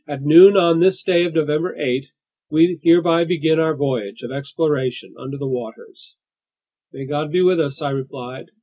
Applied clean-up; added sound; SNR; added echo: none; none; none; none.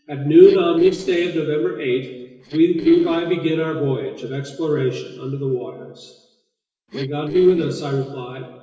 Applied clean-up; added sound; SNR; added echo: neural separator model SepFormer DNS4.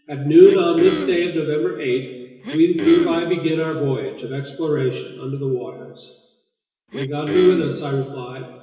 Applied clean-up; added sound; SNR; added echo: none; Cough; 8 dB; reverberation time 1.0 s.